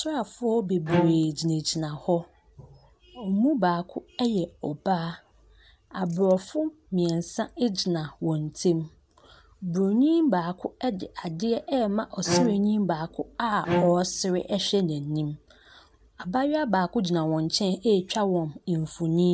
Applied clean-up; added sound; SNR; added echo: none; Bowed string instrument; 4 dB; none.